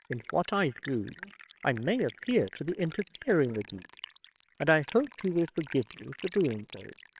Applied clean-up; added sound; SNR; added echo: neural separator model SepFormer WHAMR!.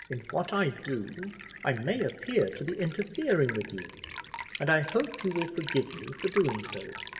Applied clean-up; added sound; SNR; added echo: none; Liquid; 12 dB; reverberation time 2.5 s.